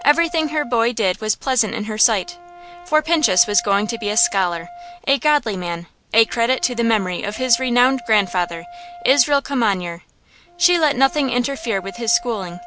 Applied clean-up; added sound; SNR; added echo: none; Brass instrument; 19 dB; none.